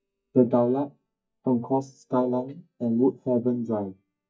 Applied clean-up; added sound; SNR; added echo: neural mask model DeepFilterNet 3.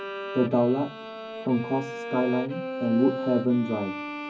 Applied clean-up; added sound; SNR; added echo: none; Bowed string instrument; 8 dB; reverberation time 0.4 s.